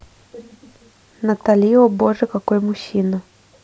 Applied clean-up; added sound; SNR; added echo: none; none; none; none.